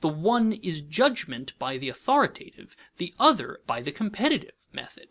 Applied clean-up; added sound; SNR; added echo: none; none; none; none.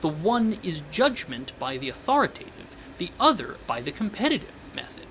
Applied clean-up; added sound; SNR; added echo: none; Train; 18 dB; none.